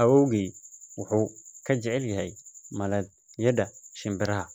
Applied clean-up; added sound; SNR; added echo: none; none; none; none.